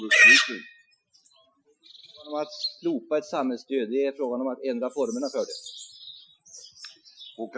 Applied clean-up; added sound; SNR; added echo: classical method Wiener filter.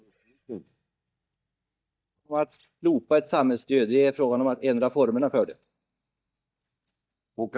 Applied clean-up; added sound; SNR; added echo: neural mask model DeepFilterNet 3.